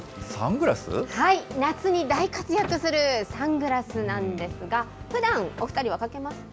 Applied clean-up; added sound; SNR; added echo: none; Car; 16 dB; none.